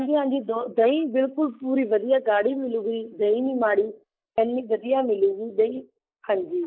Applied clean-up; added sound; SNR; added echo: neural mask model Resemble Enhance denoiser.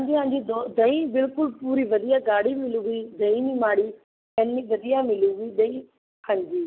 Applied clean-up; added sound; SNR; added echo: none; none; none; none.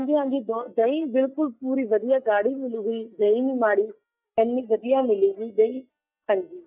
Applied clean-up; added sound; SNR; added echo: neural mask model DeepFilterNet 3.